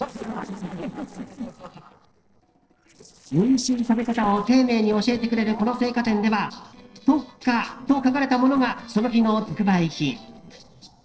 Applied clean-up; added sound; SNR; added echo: neural separator model SepFormer DNS4.